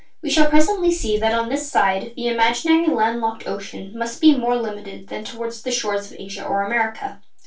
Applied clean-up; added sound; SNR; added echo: none; Bird; 13 dB; reverberation time 0.2 s.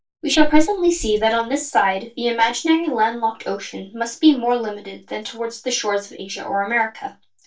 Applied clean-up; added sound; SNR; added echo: neural mask model DeepFilterNet 3.